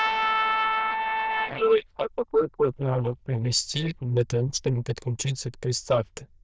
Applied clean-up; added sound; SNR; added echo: neural diffusion model UNIVERSE++.